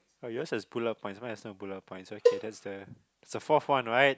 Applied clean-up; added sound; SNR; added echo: none; Cowbell; 0 dB; none.